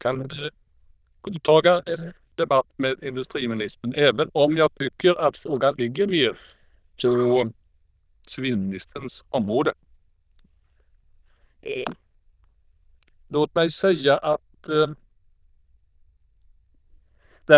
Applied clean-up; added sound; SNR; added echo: neural diffusion model UNIVERSE++.